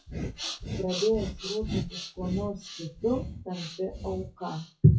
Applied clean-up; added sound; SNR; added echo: classical method WPE with log-MMSE.